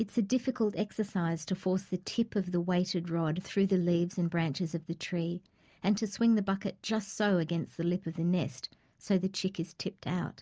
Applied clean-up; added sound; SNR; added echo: none; none; none; none.